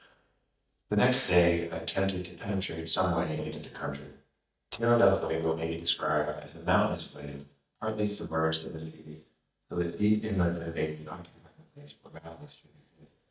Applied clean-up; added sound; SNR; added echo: neural mask model DeepFilterNet 3.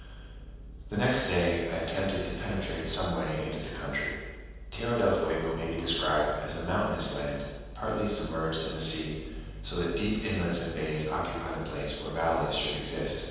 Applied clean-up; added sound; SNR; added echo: none; Engine; 15 dB; reverberation time 1.2 s.